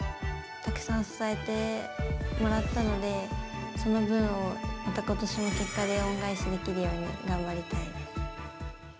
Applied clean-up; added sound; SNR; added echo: none; none; none; none.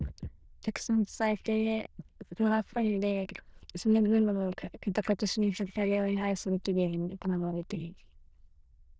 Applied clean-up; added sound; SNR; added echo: neural diffusion model UNIVERSE++.